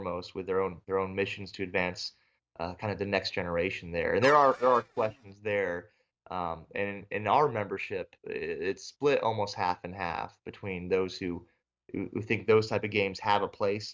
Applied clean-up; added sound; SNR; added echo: neural mask model RNNoise.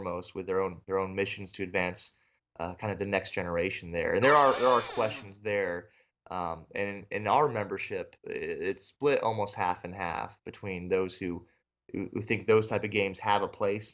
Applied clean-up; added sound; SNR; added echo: none; Cupboard open or close / Door; 6 dB; none.